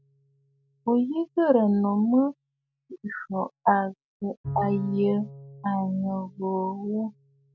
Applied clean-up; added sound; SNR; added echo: none; Bowed string instrument; 17 dB; none.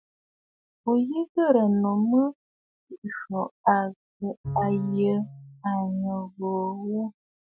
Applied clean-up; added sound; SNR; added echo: classical method Wiener filter.